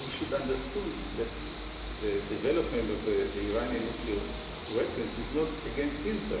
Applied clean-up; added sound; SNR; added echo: none; Train; 3 dB; reverberation time 1.1 s.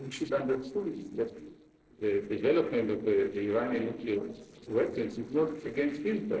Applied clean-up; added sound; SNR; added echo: neural separator model SepFormer DNS4.